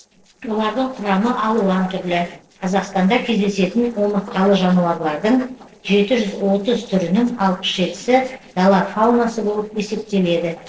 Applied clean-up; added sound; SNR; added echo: neural separator model SepFormer DNS4.